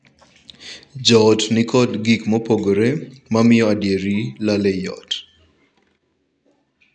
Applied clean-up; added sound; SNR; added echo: none; none; none; none.